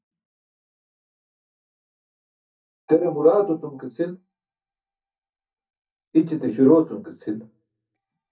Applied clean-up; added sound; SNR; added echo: neural mask model DeepFilterNet 3.